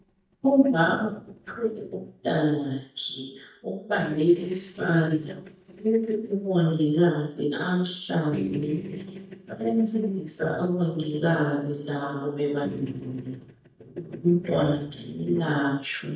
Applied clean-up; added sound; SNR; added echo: neural mask model DeepFilterNet 3.